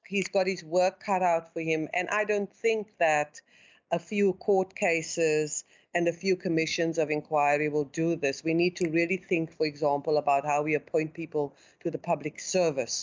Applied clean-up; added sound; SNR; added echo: neural mask model Resemble Enhance denoiser.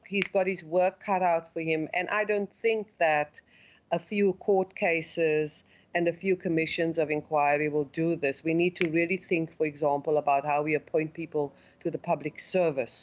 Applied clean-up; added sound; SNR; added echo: none; Finger snapping; 18 dB; none.